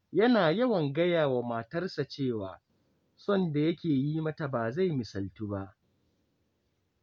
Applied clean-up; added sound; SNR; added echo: none; none; none; none.